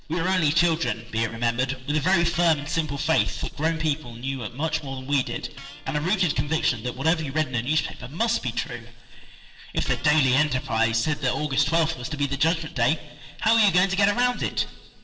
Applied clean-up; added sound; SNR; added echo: neural separator model SepFormer DNS4.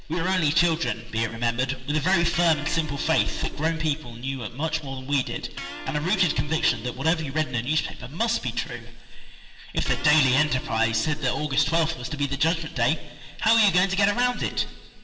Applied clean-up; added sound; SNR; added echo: none; Electric guitar; 16 dB; reverberation time 1.6 s.